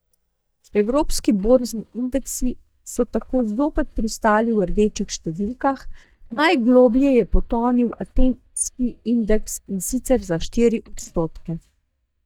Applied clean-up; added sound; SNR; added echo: neural mask model DeepFilterNet 3.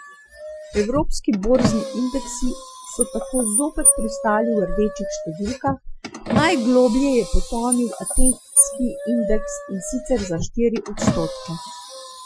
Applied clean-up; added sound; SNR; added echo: classical method Wiener filter.